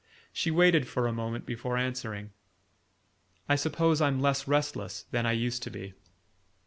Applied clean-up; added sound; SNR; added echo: none; none; none; none.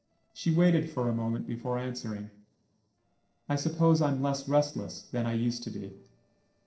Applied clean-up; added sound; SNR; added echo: neural separator model SepFormer DNS4.